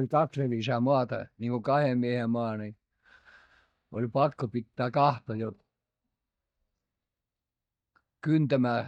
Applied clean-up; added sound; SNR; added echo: neural mask model DeepFilterNet 3.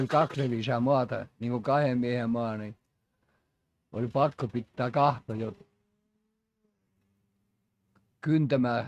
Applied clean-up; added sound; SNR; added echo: neural mask model RNNoise.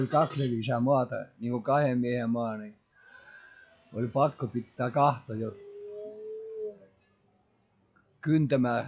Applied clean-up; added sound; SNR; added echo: classical method log-MMSE.